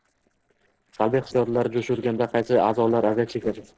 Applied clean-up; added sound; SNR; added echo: neural separator model SepFormer DNS4.